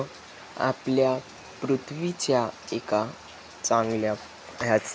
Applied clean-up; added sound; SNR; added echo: none; none; none; none.